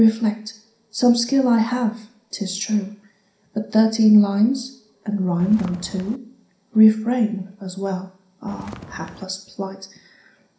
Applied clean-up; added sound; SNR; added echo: none; Walk, footsteps; 17 dB; reverberation time 0.5 s.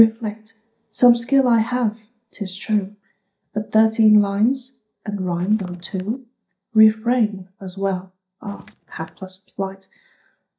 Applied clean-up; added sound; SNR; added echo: neural mask model DeepFilterNet 3.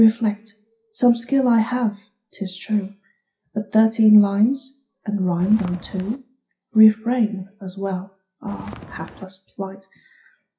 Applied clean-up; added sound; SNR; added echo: classical method WPE with log-MMSE.